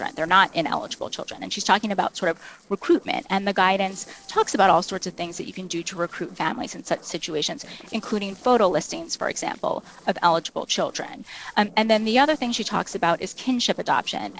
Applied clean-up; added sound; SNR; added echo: neural separator model SepFormer DNS4.